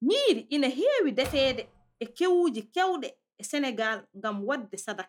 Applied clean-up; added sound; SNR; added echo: classical method log-MMSE.